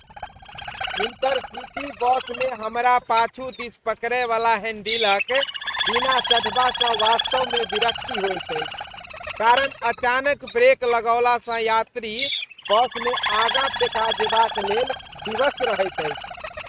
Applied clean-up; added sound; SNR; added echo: neural mask model RNNoise.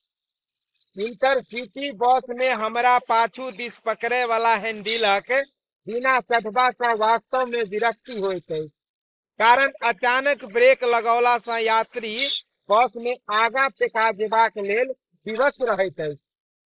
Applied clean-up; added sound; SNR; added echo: neural mask model Resemble Enhance denoiser.